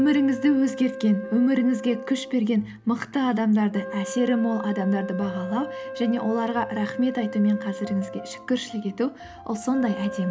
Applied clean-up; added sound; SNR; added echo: none; Wind instrument, woodwind instrument; 12 dB; none.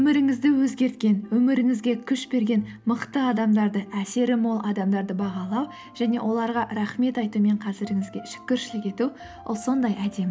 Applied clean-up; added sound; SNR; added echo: none; none; none; none.